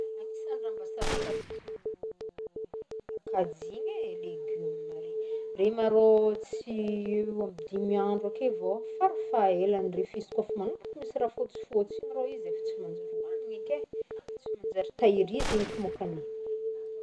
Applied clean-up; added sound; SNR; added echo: none; Gunshot, gunfire + Telephone; 4 dB; none.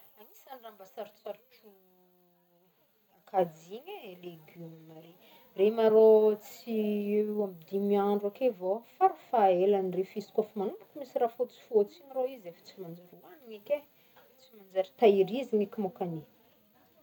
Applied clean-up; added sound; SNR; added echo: none; none; none; none.